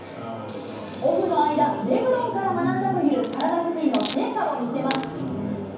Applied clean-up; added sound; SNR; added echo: none; Hiss; 15 dB; reverberation time 0.9 s.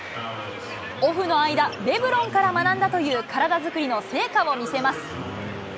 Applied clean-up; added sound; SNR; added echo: none; none; none; none.